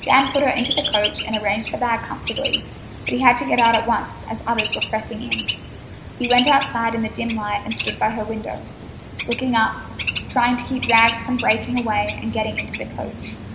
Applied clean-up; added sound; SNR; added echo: none; Bird; 7 dB; reverberation time 1.1 s.